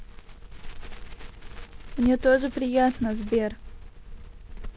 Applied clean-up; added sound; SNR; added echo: none; Crackle; 9 dB; none.